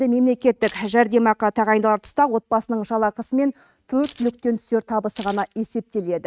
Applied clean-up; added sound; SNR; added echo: neural mask model RNNoise.